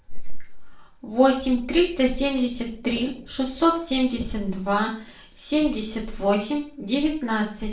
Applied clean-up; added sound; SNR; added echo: neural separator model SepFormer DNS4.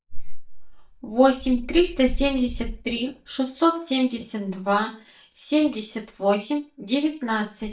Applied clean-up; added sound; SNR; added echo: neural mask model DeepFilterNet 3.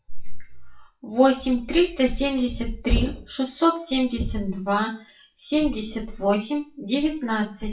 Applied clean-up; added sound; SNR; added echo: classical method WPE with log-MMSE.